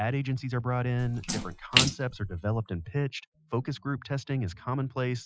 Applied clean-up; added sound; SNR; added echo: classical method Wiener filter.